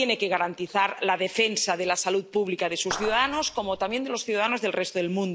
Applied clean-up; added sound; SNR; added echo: none; Clapping; 11 dB; none.